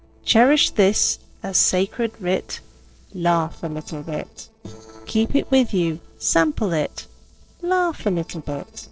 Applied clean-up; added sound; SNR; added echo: neural separator model SepFormer DNS4.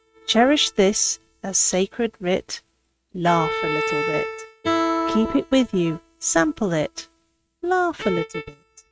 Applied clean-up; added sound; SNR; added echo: neural mask model RNNoise.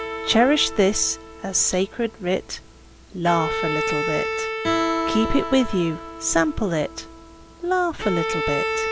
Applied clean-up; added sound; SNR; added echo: none; Guitar + Bowed string instrument; 4 dB; none.